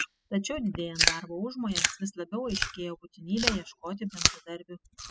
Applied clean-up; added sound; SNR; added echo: classical method spectral subtraction.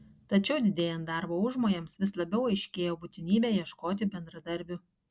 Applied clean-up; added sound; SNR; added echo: none; none; none; none.